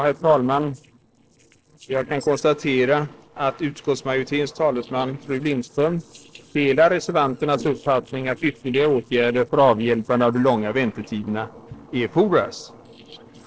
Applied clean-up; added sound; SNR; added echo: neural separator model SepFormer DNS4.